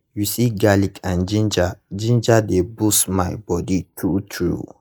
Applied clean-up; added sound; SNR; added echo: neural mask model Resemble Enhance denoiser.